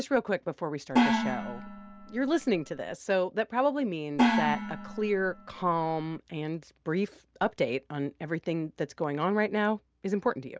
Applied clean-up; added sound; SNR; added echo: none; Gong; 0 dB; none.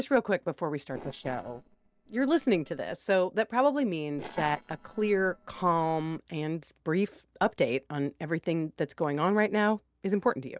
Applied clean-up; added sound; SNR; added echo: neural separator model SepFormer DNS4.